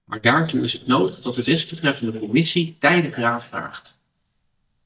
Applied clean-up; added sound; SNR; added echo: neural mask model DeepFilterNet 3.